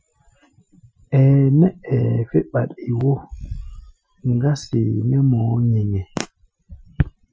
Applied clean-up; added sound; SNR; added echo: classical method Wiener filter.